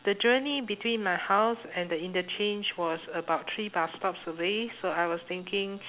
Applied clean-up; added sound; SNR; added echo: none; none; none; none.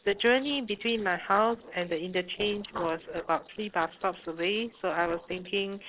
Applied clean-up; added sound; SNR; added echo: neural separator model SepFormer DNS4.